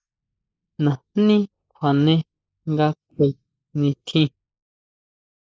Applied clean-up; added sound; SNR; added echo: neural mask model Resemble Enhance denoiser.